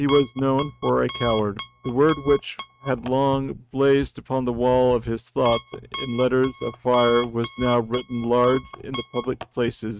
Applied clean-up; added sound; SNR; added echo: neural mask model RNNoise.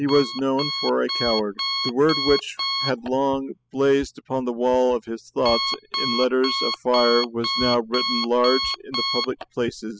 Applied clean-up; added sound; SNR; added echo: classical method spectral subtraction.